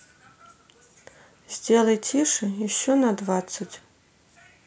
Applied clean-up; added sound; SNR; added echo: none; none; none; none.